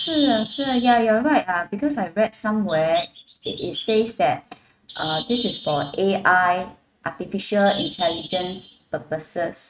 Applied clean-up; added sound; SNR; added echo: neural mask model RNNoise.